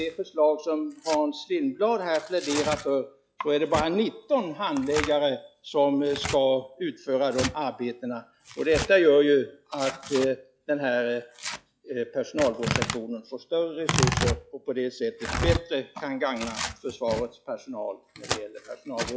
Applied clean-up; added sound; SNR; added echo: classical method log-MMSE.